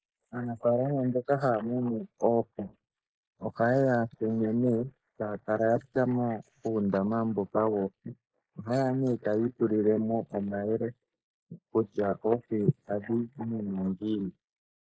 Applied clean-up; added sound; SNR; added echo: neural mask model Resemble Enhance denoiser.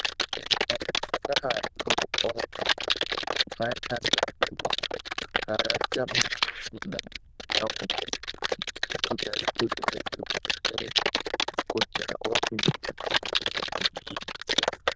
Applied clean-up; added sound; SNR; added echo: neural diffusion model UNIVERSE++.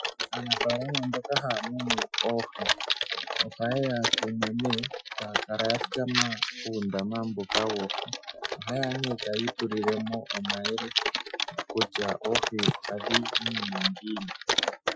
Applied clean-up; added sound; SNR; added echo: classical method Wiener filter.